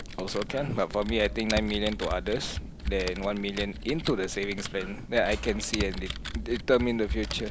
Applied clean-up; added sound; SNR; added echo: none; Computer keyboard; 6 dB; none.